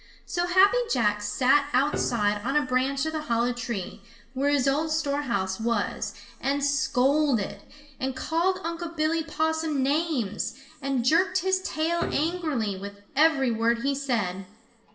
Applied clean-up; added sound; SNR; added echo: none; Piano; 12 dB; reverberation time 1.6 s.